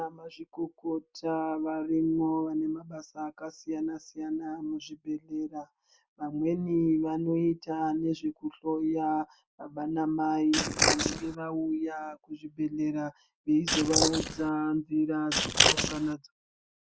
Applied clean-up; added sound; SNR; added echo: neural mask model Resemble Enhance denoiser.